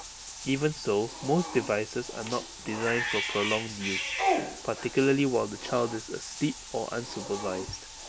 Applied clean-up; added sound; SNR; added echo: none; Bathtub (filling or washing) / Cat; 5 dB; none.